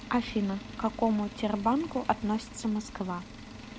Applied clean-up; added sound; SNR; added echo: none; Engine; 14 dB; none.